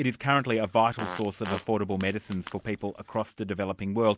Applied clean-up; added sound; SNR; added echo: none; Fart; 14 dB; none.